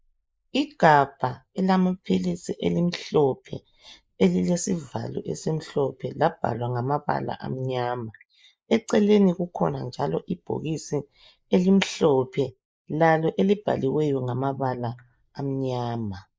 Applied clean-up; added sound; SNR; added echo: neural mask model Resemble Enhance denoiser.